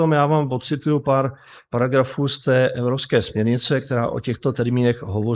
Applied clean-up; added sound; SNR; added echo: neural mask model Resemble Enhance denoiser.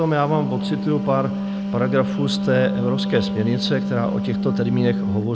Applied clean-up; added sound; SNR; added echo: none; Wind instrument, woodwind instrument; 2 dB; none.